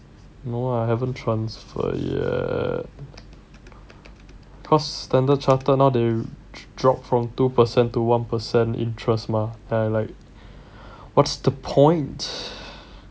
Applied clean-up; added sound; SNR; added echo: none; none; none; none.